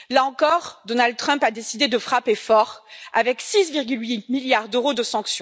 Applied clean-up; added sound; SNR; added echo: none; none; none; none.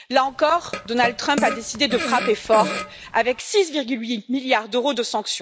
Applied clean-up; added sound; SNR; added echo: none; Fart; 8 dB; none.